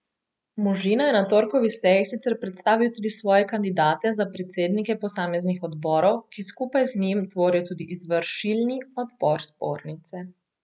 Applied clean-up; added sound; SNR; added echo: none; none; none; none.